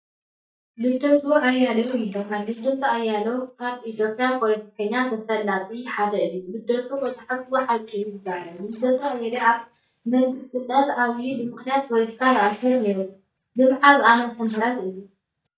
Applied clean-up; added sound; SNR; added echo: neural mask model DeepFilterNet 3.